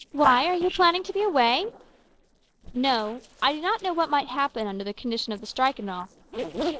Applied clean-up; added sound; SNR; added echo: neural separator model SepFormer DNS4.